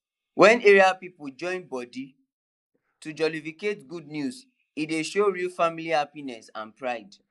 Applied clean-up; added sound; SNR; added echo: neural mask model Resemble Enhance denoiser.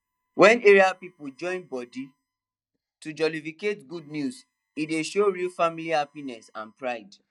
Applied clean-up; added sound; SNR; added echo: neural mask model DeepFilterNet 3.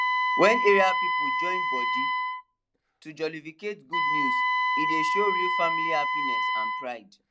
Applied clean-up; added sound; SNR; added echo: none; Wind instrument, woodwind instrument; -3 dB; none.